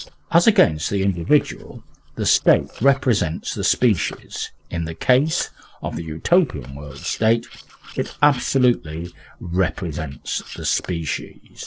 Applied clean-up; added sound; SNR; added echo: neural separator model SepFormer DNS4.